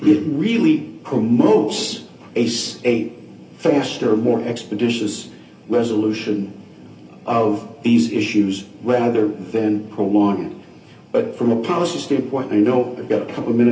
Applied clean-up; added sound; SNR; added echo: none; none; none; reverberation time 0.3 s.